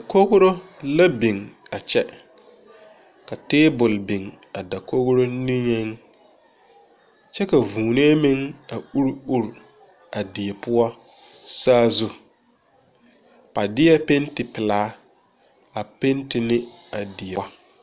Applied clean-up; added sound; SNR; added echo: none; none; none; none.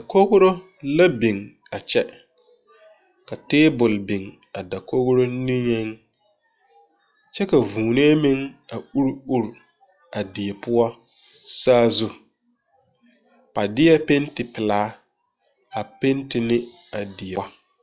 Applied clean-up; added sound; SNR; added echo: classical method log-MMSE.